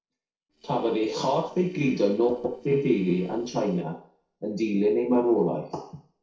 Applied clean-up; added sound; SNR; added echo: neural separator model SepFormer DNS4.